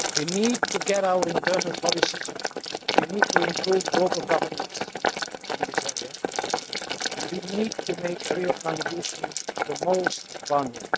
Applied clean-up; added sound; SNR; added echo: neural mask model RNNoise.